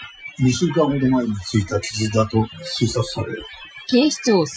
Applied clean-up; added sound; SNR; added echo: classical method Wiener filter.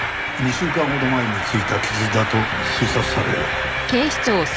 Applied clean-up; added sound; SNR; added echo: none; Train; 2 dB; none.